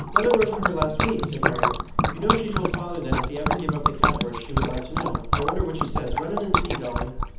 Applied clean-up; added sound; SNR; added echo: none; Liquid; -4 dB; reverberation time 1.3 s.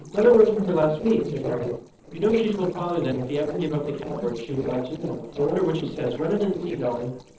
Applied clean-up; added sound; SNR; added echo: neural separator model SepFormer DNS4.